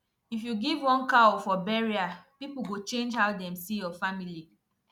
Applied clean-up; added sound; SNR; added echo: none; none; none; none.